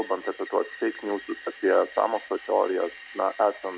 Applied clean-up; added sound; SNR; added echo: none; Screech; 17 dB; none.